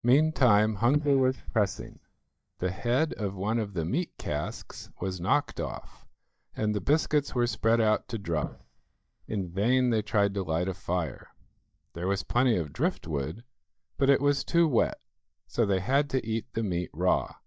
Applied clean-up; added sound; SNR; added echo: neural mask model DeepFilterNet 3.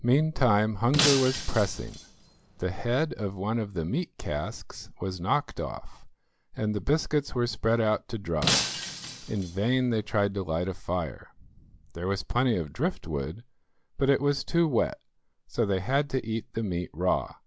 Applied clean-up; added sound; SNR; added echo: none; Shatter; 4 dB; none.